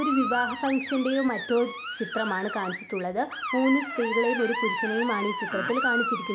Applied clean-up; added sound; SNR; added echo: none; Screech; 4 dB; none.